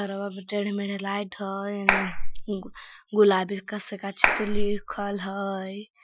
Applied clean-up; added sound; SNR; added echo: classical method Wiener filter.